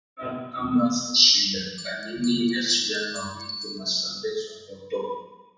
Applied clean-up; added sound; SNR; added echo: none; Bell; 12 dB; reverberation time 1.1 s.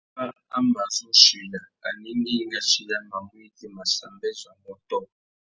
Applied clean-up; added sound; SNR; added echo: none; none; none; none.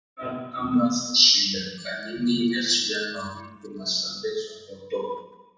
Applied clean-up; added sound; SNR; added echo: neural separator model SepFormer DNS4.